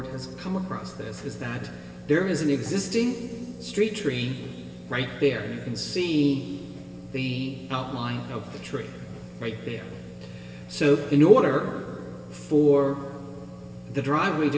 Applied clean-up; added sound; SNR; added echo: none; none; none; reverberation time 2.3 s.